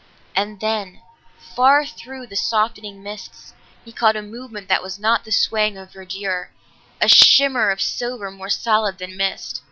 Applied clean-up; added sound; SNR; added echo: none; none; none; none.